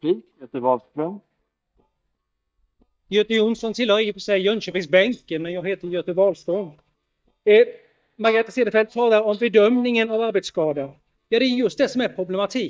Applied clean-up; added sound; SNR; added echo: neural mask model DeepFilterNet 3.